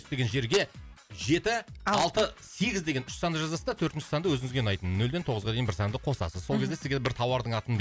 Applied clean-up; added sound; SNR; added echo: none; none; none; none.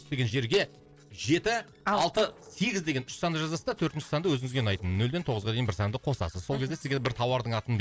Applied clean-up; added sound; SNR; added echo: neural separator model SepFormer DNS4.